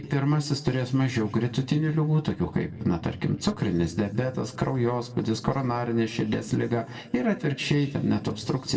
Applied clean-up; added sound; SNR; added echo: none; none; none; reverberation time 1.1 s.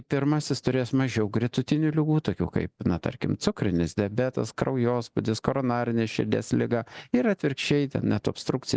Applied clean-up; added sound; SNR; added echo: none; none; none; none.